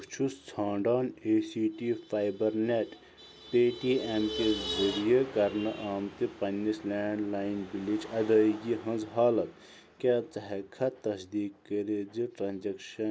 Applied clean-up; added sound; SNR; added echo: none; none; none; none.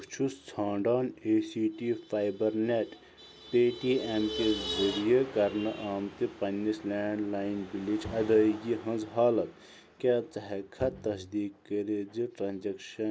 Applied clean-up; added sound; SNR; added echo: none; Bowed string instrument; 18 dB; none.